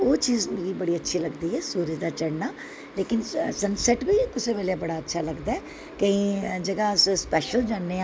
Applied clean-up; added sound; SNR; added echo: none; none; none; none.